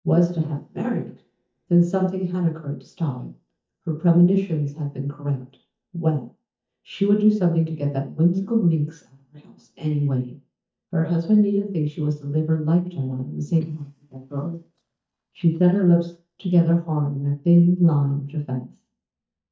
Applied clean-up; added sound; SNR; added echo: neural mask model DeepFilterNet 3.